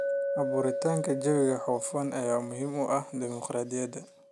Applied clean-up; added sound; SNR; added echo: none; Chink, clink; 5 dB; none.